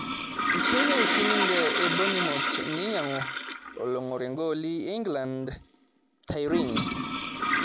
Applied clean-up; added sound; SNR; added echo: none; Toilet flush; -2 dB; none.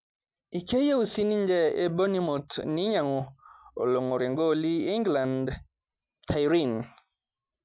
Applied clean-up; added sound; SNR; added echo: none; none; none; none.